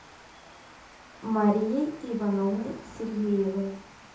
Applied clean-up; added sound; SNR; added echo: none; Water; 19 dB; reverberation time 0.5 s.